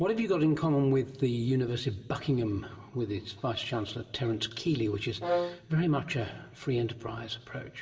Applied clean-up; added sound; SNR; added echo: none; Brass instrument; 4 dB; reverberation time 2.3 s.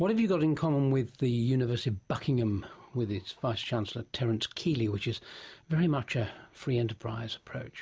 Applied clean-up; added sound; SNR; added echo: none; none; none; none.